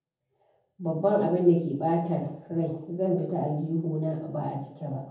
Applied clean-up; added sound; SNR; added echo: none; none; none; reverberation time 0.7 s.